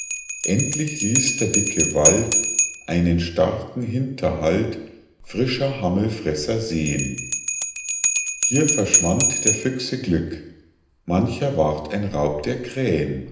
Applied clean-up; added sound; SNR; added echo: none; Bell; 2 dB; reverberation time 0.9 s.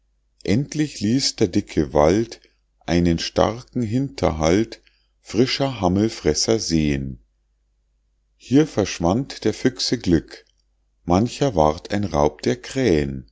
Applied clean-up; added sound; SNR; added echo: none; none; none; none.